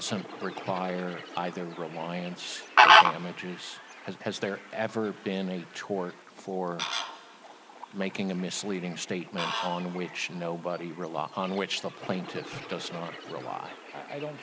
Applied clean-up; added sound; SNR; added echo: none; Fowl; -4 dB; none.